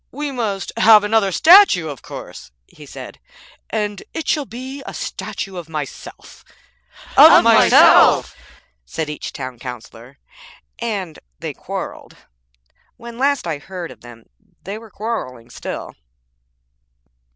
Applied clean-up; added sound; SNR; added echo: none; none; none; none.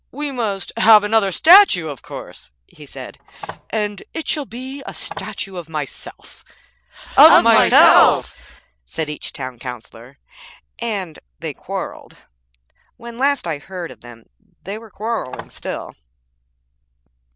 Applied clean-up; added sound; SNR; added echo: none; Telephone; 16 dB; none.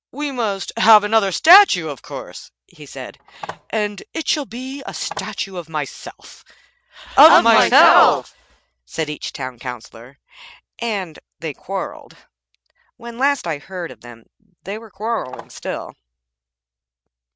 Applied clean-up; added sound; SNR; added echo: neural mask model RNNoise.